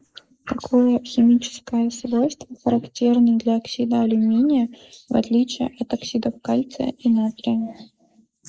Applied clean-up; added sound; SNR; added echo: neural mask model Resemble Enhance denoiser.